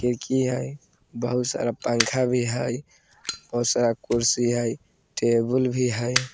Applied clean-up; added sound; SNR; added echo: none; Fire; 12 dB; none.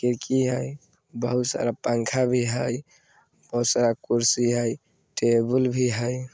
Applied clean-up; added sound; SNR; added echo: none; none; none; none.